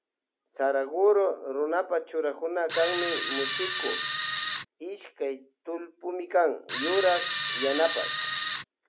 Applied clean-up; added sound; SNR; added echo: none; Camera; -4 dB; none.